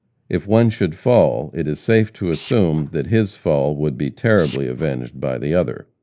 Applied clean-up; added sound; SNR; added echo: neural mask model Resemble Enhance denoiser.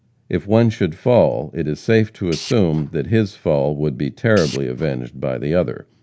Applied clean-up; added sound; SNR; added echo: none; Tools; 16 dB; none.